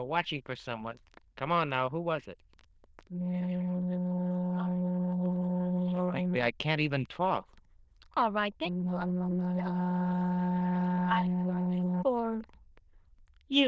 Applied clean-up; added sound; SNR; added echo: neural diffusion model UNIVERSE++.